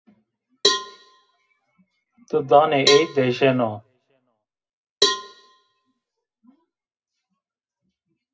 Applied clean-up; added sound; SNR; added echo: none; Cowbell; 3 dB; reverberation time 0.2 s.